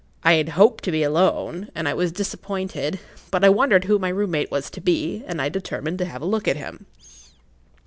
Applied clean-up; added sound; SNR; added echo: none; none; none; none.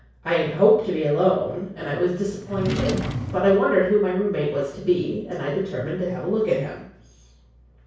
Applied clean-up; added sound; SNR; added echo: none; Drawer open or close; 6 dB; reverberation time 0.6 s.